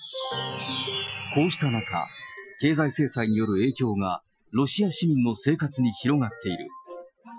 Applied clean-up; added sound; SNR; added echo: classical method Wiener filter.